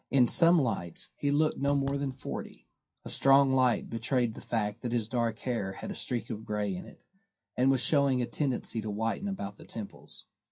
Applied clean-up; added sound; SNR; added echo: classical method WPE with log-MMSE.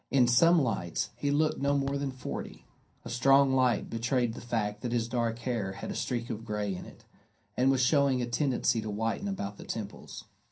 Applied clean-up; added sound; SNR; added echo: none; Fireworks; 18 dB; reverberation time 0.3 s.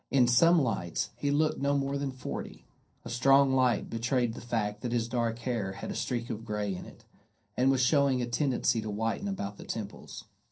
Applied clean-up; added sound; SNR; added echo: neural separator model SepFormer DNS4.